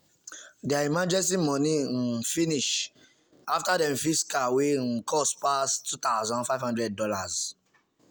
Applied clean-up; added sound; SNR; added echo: none; none; none; none.